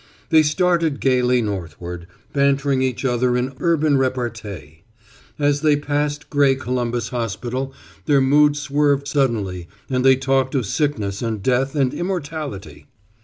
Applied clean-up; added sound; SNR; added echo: none; none; none; none.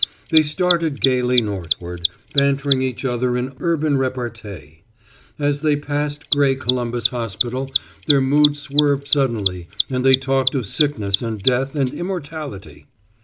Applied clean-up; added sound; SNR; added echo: none; Mechanisms; 6 dB; none.